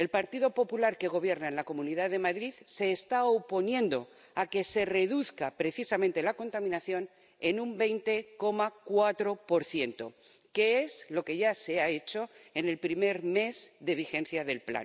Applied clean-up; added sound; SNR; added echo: none; none; none; none.